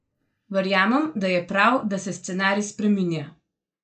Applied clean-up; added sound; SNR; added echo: neural mask model Resemble Enhance denoiser.